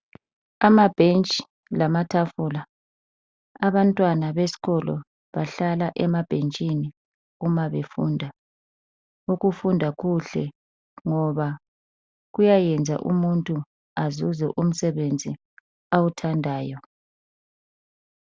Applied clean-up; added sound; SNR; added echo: none; none; none; none.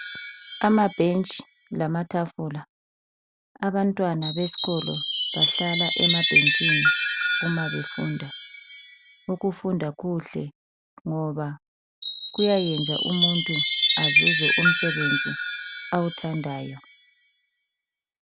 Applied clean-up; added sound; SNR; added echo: none; Chime; -3 dB; none.